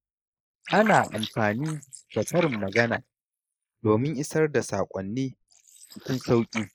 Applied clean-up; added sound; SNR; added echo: neural mask model Resemble Enhance denoiser.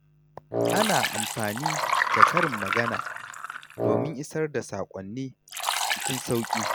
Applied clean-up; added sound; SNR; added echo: none; Liquid + Wind instrument, woodwind instrument; -4 dB; none.